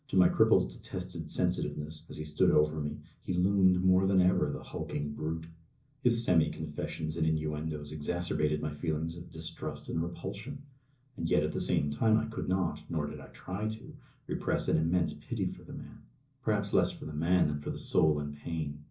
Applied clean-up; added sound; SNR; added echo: none; none; none; reverberation time 0.5 s.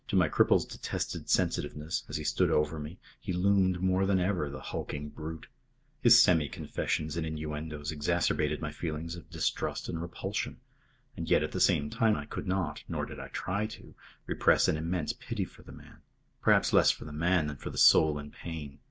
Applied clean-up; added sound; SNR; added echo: none; none; none; none.